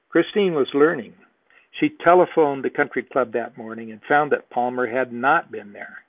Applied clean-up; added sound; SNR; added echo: none; none; none; none.